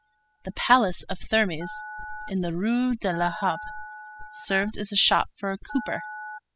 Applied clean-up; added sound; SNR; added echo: classical method spectral subtraction.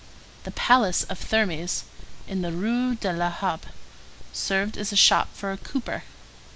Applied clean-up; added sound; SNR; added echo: none; none; none; none.